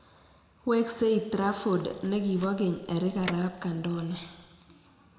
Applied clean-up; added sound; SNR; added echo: none; Door / Car; 16 dB; reverberation time 1.9 s.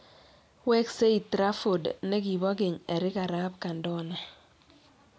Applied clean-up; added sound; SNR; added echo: none; none; none; none.